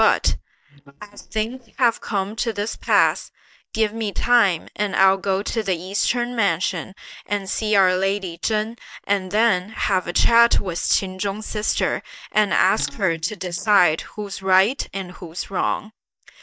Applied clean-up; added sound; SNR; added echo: neural mask model DeepFilterNet 3.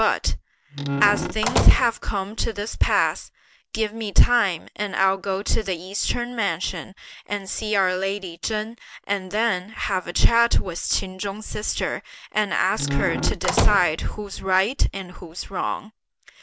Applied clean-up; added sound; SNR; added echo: none; Squeak / Slam / Wood; 4 dB; none.